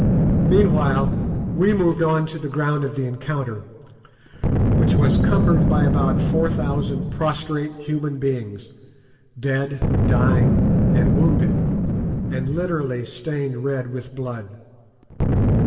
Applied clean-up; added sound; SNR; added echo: none; Boom; -4 dB; reverberation time 1.4 s.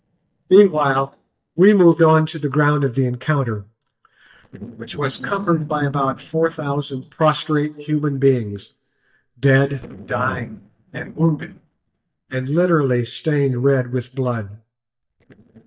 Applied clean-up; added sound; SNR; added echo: neural mask model DeepFilterNet 3.